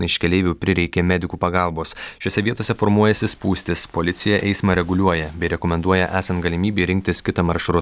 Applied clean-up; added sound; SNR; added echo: none; none; none; none.